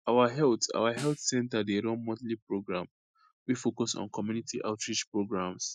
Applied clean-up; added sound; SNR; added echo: classical method Wiener filter.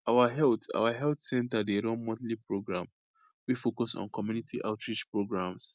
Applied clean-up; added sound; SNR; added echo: none; none; none; none.